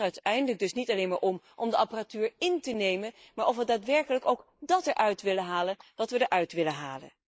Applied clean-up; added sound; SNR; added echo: neural mask model Resemble Enhance denoiser.